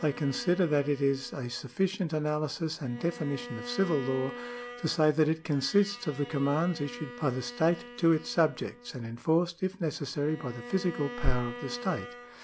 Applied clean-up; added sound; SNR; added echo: none; Bowed string instrument; 15 dB; none.